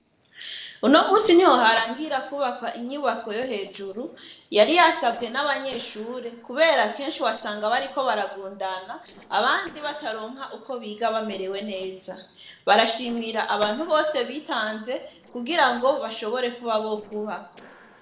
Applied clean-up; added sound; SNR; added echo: neural separator model SepFormer DNS4.